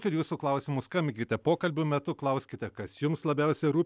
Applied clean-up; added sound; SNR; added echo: none; none; none; none.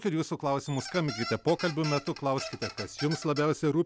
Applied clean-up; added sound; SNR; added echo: none; Squeak; 12 dB; none.